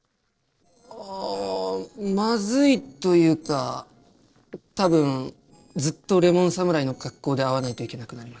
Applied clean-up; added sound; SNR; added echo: neural separator model SepFormer DNS4.